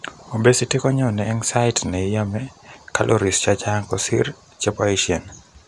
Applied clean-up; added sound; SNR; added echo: none; none; none; none.